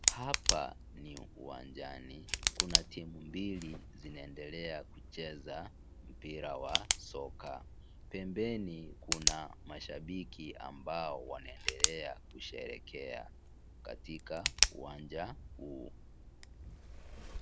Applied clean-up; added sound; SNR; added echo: none; Tick; -4 dB; none.